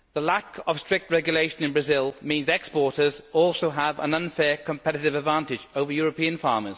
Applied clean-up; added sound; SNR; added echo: none; none; none; none.